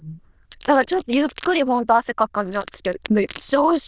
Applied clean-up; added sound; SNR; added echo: neural diffusion model UNIVERSE++.